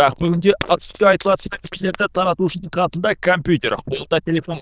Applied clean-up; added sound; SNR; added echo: neural diffusion model UNIVERSE++.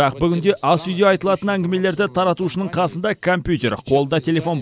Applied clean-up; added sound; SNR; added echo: none; none; none; none.